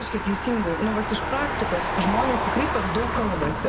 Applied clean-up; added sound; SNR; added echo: none; Motor vehicle (road); 0 dB; none.